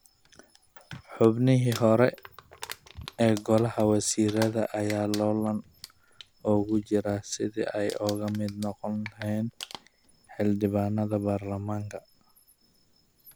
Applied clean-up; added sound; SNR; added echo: none; Crumpling, crinkling; 20 dB; none.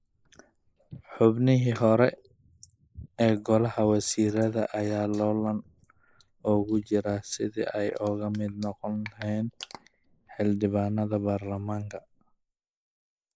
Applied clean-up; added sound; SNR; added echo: neural mask model Resemble Enhance denoiser.